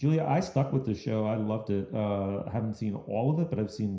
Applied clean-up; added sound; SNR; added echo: none; none; none; reverberation time 0.5 s.